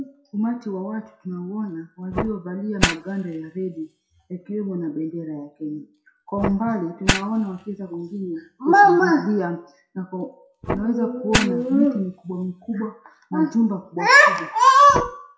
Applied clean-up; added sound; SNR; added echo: classical method WPE with log-MMSE.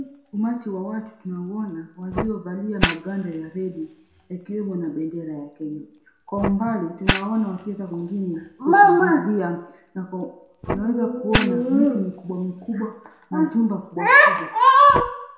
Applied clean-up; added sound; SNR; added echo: none; Fire; 10 dB; reverberation time 0.5 s.